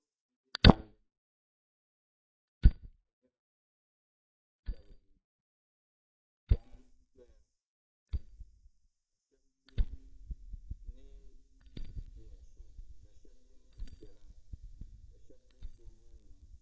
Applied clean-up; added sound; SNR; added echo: neural mask model DeepFilterNet 3.